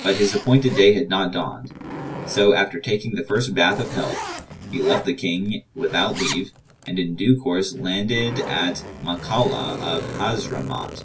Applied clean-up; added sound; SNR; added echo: none; Zipper (clothing); 12 dB; reverberation time 0.1 s.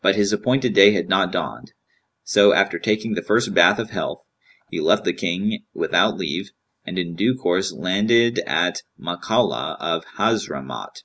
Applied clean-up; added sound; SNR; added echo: none; none; none; none.